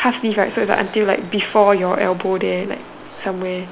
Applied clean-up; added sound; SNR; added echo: none; none; none; none.